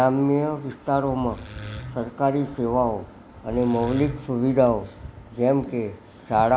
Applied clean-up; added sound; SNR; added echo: none; Wood; 15 dB; none.